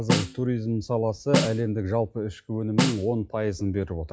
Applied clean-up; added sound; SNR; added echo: classical method log-MMSE.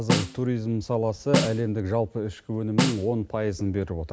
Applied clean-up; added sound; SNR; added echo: none; Snare drum; 3 dB; none.